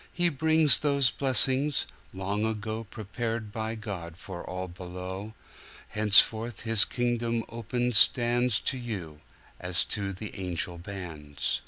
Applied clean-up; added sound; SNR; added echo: none; none; none; none.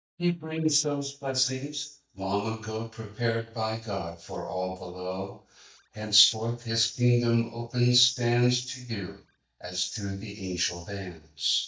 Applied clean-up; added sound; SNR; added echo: neural mask model DeepFilterNet 3.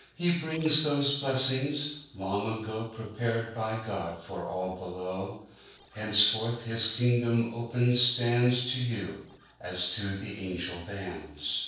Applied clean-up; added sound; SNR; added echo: neural separator model SepFormer DNS4.